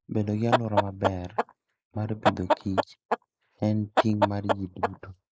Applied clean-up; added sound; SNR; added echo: neural mask model Resemble Enhance denoiser.